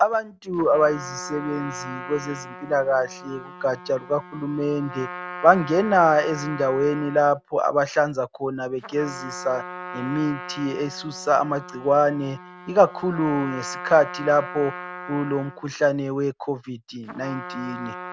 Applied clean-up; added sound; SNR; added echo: none; Trumpet; 14 dB; none.